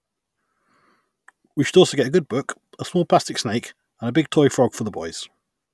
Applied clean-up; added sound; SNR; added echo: none; none; none; none.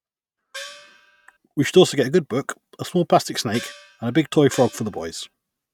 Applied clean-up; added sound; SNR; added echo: neural mask model RNNoise.